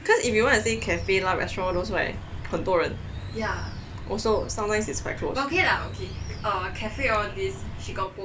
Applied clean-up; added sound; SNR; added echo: none; Bird; 8 dB; none.